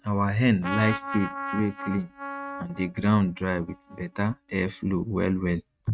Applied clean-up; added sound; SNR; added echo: neural mask model RNNoise.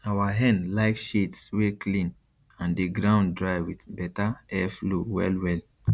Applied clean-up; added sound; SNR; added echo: none; none; none; none.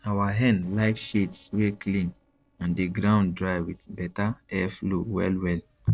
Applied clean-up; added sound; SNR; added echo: neural separator model SepFormer DNS4.